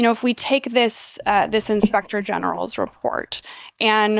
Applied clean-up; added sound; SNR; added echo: neural mask model DeepFilterNet 3.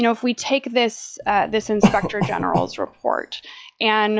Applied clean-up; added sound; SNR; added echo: classical method log-MMSE.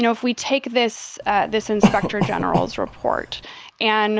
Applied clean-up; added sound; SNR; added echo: none; Cough; 2 dB; none.